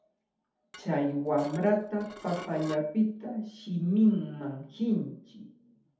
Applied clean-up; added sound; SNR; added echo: none; Dishes, pots, and pans / Glass; 18 dB; reverberation time 0.6 s.